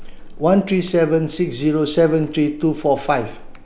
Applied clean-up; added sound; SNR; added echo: none; Livestock, farm animals, working animals; 17 dB; none.